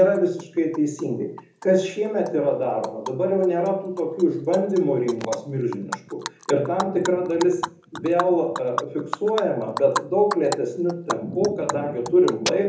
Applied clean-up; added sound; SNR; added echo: none; Animal; 12 dB; reverberation time 0.6 s.